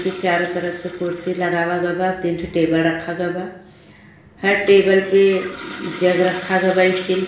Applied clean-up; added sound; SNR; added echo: none; Toilet flush; 18 dB; reverberation time 0.7 s.